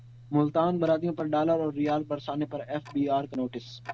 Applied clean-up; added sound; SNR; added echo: none; Tick-tock; 19 dB; none.